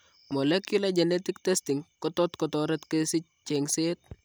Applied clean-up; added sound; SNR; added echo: none; none; none; none.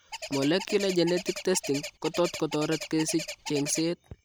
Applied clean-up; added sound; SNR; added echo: none; Bird; 10 dB; none.